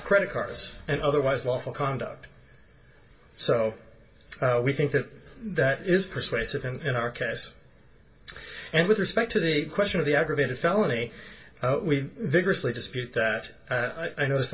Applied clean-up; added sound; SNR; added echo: none; none; none; reverberation time 0.2 s.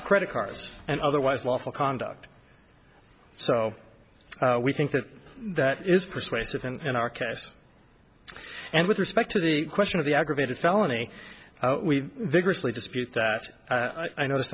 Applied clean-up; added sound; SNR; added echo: none; none; none; none.